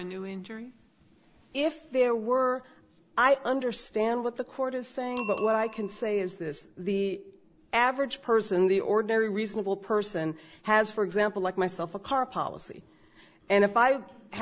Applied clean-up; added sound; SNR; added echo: none; Bicycle bell; 12 dB; none.